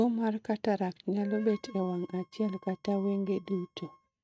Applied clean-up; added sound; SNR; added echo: neural mask model RNNoise.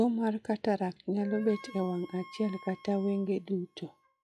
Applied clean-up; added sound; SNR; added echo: classical method log-MMSE.